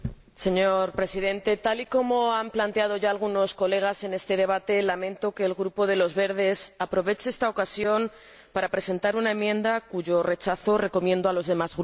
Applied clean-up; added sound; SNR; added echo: none; none; none; none.